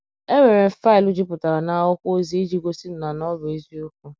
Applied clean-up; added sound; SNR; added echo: none; none; none; none.